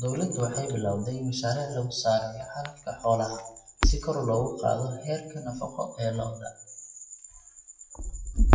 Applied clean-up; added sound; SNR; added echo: classical method WPE with log-MMSE.